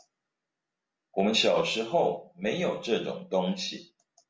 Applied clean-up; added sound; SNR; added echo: none; none; none; none.